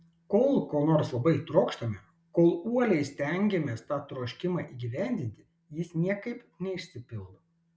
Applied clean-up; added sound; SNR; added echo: none; none; none; none.